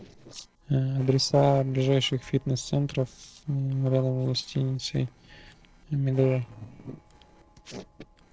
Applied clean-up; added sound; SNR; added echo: neural separator model SepFormer DNS4.